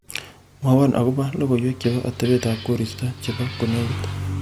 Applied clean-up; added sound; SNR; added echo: none; Glass; 18 dB; none.